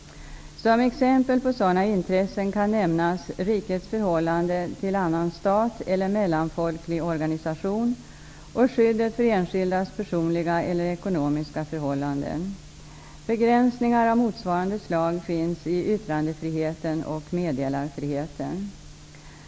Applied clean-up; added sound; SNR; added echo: none; none; none; none.